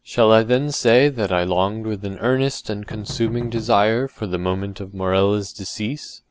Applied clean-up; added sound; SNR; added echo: none; Knock; 15 dB; none.